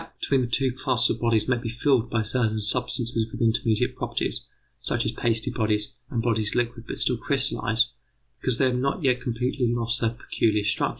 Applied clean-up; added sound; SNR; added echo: none; none; none; none.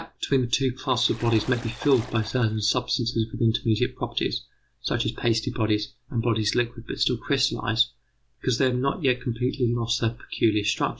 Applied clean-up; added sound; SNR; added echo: none; Water / Splash, splatter; 18 dB; none.